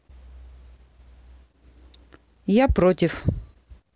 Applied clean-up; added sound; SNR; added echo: none; none; none; none.